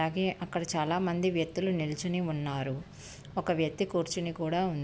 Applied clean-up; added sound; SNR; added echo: none; Mechanical fan; 19 dB; none.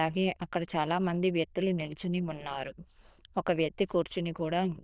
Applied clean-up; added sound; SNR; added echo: neural diffusion model UNIVERSE++.